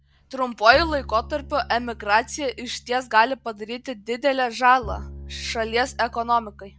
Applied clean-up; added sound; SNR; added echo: none; Bowed string instrument; 17 dB; none.